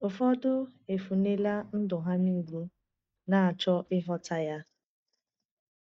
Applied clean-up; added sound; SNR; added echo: neural mask model DeepFilterNet 3.